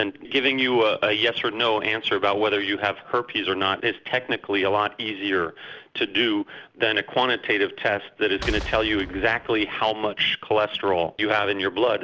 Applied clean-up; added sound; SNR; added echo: none; Boom; 10 dB; none.